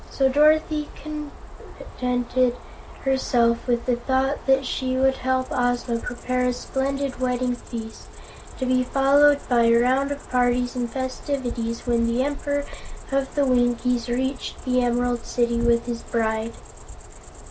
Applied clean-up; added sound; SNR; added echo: none; Cricket; 14 dB; none.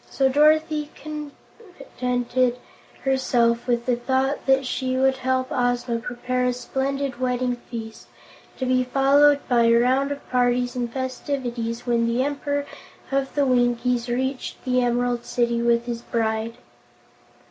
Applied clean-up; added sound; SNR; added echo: none; none; none; none.